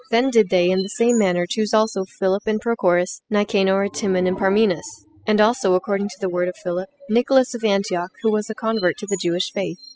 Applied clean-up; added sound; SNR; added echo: classical method spectral subtraction.